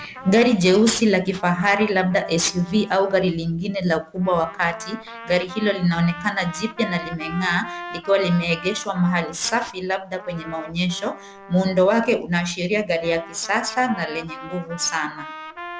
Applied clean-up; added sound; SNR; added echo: none; Trumpet; 16 dB; none.